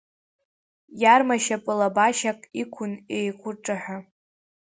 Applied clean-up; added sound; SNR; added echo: none; none; none; none.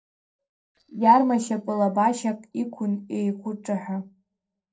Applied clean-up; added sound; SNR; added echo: neural separator model SepFormer DNS4.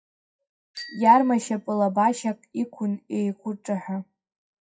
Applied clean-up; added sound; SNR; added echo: classical method WPE with log-MMSE.